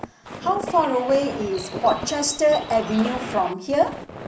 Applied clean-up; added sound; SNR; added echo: none; Bird + Walk, footsteps; 10 dB; none.